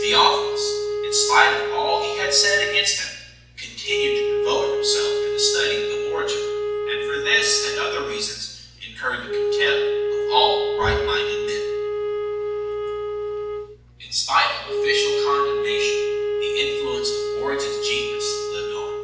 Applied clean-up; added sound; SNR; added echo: none; Wind instrument, woodwind instrument; 0 dB; reverberation time 0.9 s.